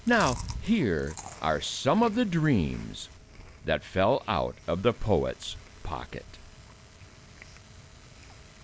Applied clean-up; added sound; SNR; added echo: none; Chewing, mastication; 15 dB; none.